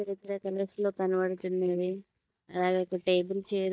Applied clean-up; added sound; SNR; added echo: neural mask model DeepFilterNet 3.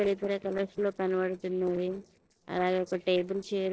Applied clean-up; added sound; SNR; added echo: neural separator model SepFormer DNS4.